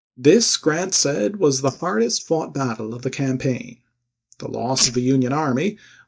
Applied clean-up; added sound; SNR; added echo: neural mask model DeepFilterNet 3.